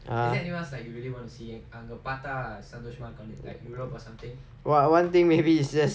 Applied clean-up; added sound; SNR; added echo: none; none; none; none.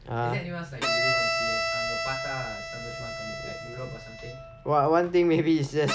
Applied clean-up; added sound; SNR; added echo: none; Bowed string instrument; 3 dB; none.